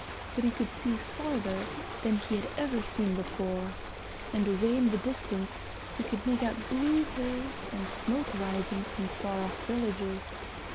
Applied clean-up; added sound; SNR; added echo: none; Ocean; 7 dB; none.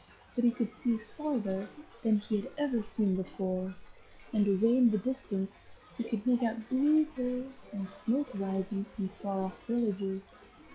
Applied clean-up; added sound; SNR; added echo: classical method log-MMSE.